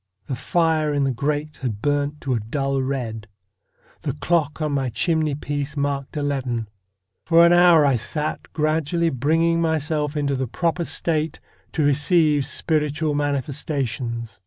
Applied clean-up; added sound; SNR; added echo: none; none; none; none.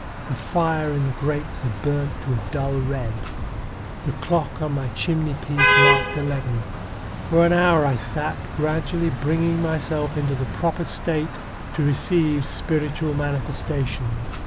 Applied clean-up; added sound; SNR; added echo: none; Traffic noise, roadway noise / Vehicle horn, car horn, honking; 3 dB; none.